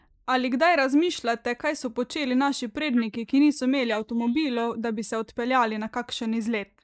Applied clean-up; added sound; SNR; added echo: neural mask model Resemble Enhance denoiser.